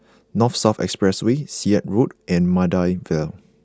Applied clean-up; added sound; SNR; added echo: none; none; none; none.